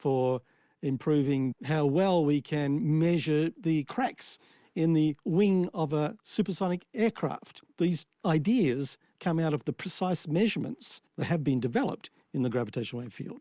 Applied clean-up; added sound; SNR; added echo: none; none; none; none.